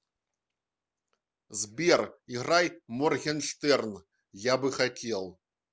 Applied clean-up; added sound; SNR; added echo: none; none; none; none.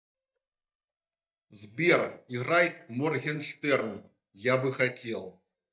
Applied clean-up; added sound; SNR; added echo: neural mask model DeepFilterNet 3.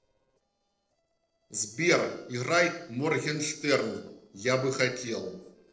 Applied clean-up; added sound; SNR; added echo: neural separator model SepFormer DNS4.